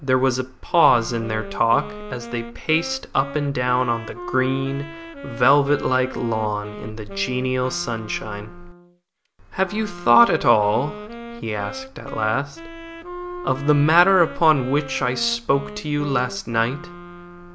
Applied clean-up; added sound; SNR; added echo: none; Wind instrument, woodwind instrument; 14 dB; none.